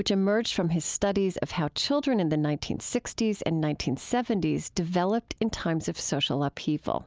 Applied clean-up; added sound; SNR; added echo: none; none; none; none.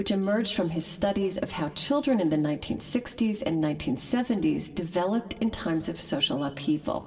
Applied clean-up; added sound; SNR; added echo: none; none; none; reverberation time 1.7 s.